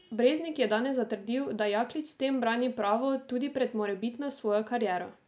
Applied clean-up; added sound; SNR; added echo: none; none; none; none.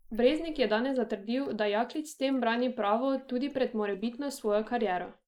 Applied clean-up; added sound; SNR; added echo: neural mask model Resemble Enhance denoiser.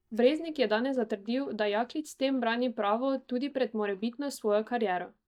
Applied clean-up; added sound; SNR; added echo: neural mask model DeepFilterNet 3.